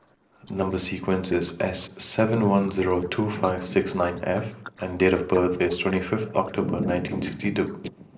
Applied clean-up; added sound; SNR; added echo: neural separator model SepFormer DNS4.